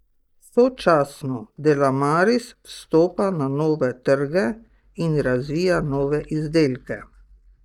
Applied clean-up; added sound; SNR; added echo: neural mask model DeepFilterNet 3.